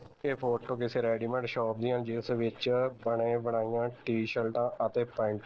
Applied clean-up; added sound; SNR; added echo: neural separator model SepFormer DNS4.